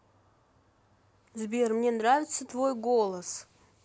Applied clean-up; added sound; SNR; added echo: none; none; none; none.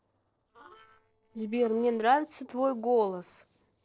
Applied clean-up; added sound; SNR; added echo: neural separator model SepFormer DNS4.